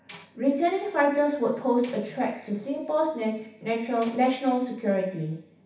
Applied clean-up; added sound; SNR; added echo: none; Tambourine; 16 dB; reverberation time 0.7 s.